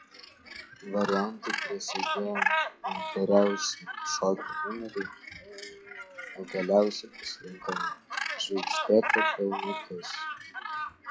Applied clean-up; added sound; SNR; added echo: classical method log-MMSE.